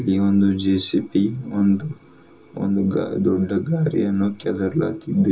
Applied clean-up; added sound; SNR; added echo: none; none; none; reverberation time 0.2 s.